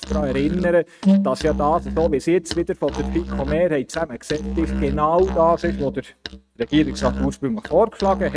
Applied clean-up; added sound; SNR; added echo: neural mask model RNNoise.